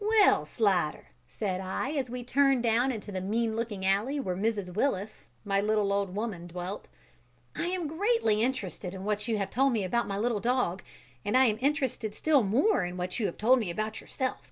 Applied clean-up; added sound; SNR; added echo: none; none; none; none.